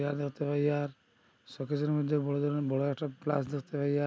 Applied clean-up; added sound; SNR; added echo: none; none; none; none.